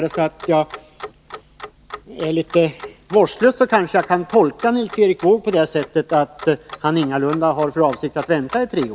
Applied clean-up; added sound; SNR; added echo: none; Clock; 18 dB; none.